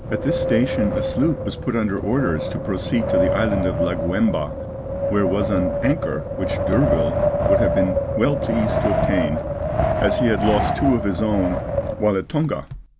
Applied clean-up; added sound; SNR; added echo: none; Wind; 0 dB; none.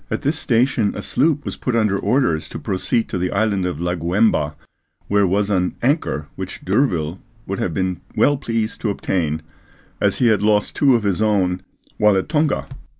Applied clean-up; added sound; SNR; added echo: none; none; none; none.